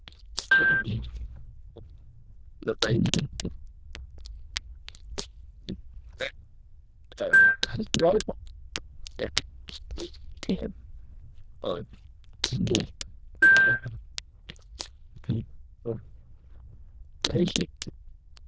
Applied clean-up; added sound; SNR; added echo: neural diffusion model UNIVERSE++.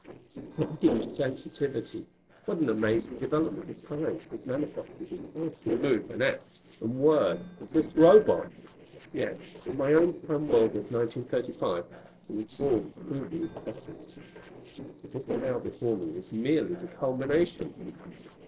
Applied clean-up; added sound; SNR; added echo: neural separator model SepFormer DNS4.